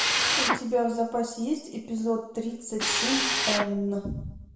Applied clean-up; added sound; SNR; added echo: none; Drill; 0 dB; reverberation time 0.8 s.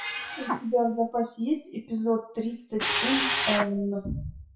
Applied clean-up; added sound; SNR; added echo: classical method WPE with log-MMSE.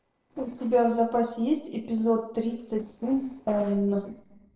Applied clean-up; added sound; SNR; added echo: neural separator model SepFormer DNS4.